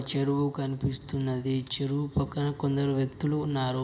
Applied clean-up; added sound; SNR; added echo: none; none; none; reverberation time 2.3 s.